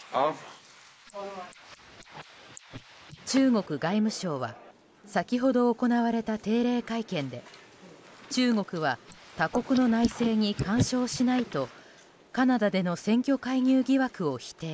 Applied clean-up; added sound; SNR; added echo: neural mask model Resemble Enhance denoiser.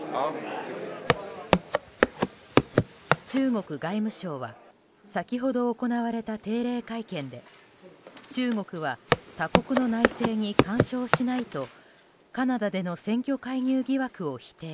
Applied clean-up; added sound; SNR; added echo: none; Walk, footsteps; -3 dB; none.